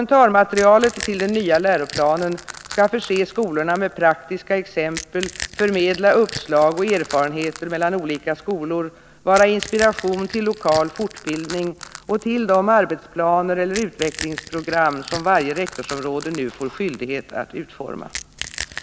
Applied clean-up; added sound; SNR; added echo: none; Crack / Crushing; 16 dB; none.